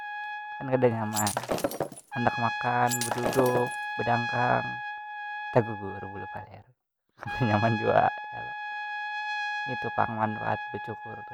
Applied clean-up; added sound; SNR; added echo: none; Shatter + Trumpet; 4 dB; none.